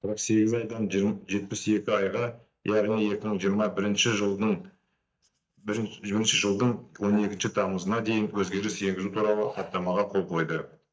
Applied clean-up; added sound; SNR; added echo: neural mask model DeepFilterNet 3.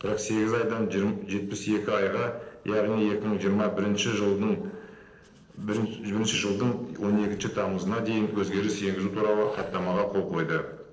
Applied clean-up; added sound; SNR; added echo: neural separator model SepFormer DNS4.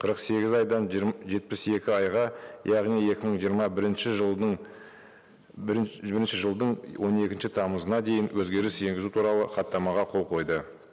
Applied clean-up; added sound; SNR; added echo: none; none; none; none.